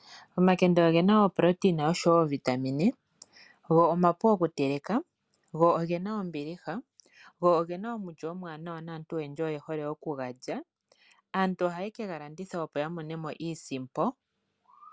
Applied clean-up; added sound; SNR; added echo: none; none; none; none.